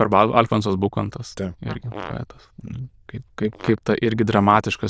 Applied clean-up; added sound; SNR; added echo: neural diffusion model UNIVERSE++.